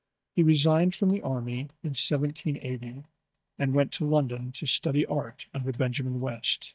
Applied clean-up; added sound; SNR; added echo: neural mask model DeepFilterNet 3.